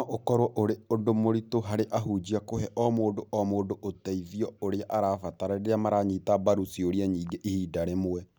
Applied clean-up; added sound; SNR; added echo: none; none; none; none.